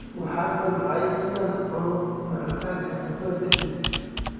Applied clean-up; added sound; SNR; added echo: none; Computer keyboard; 5 dB; reverberation time 2.2 s.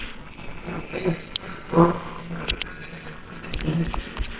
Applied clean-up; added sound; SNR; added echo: neural separator model SepFormer WHAMR!.